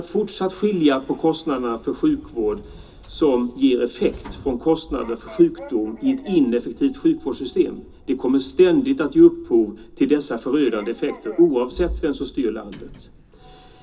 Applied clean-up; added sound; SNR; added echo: none; Sliding door; 20 dB; reverberation time 0.2 s.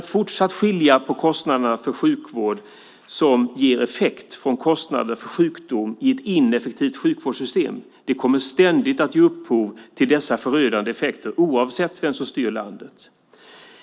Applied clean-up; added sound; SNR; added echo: none; none; none; none.